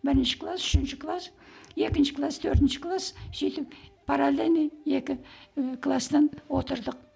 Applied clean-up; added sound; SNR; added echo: none; none; none; none.